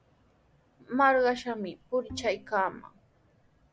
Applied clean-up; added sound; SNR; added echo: none; Bowed string instrument; 16 dB; none.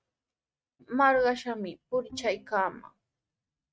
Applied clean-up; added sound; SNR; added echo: neural mask model RNNoise.